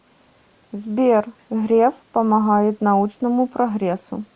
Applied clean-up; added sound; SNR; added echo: none; none; none; none.